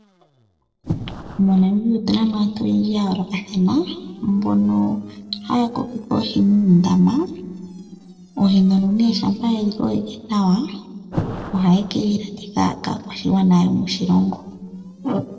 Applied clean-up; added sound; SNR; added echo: neural separator model SepFormer DNS4.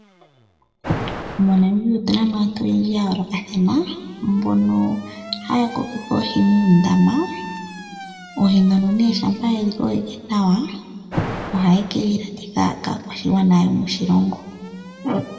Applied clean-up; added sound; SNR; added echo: none; Alarm; 15 dB; reverberation time 1.4 s.